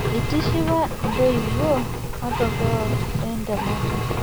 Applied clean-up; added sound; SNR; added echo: none; Engine; -1 dB; none.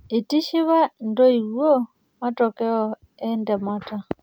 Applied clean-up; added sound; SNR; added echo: none; none; none; none.